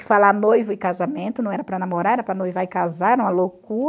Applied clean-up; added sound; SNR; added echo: none; none; none; none.